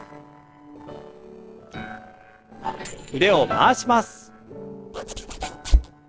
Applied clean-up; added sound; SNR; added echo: neural separator model SepFormer DNS4.